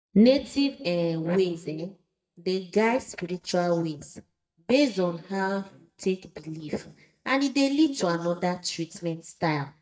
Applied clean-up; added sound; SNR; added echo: neural mask model DeepFilterNet 3.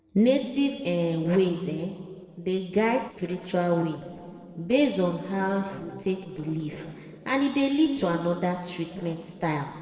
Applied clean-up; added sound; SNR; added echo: neural separator model SepFormer DNS4.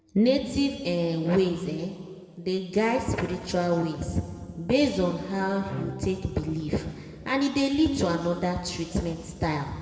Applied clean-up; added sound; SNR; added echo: none; Bowed string instrument; 17 dB; reverberation time 1.8 s.